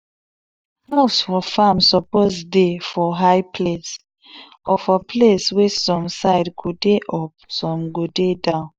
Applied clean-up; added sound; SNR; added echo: neural mask model DeepFilterNet 3.